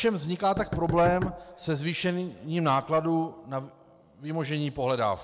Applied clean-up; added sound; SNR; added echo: none; Knock; 8 dB; none.